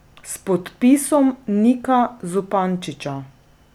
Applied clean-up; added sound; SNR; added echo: none; none; none; none.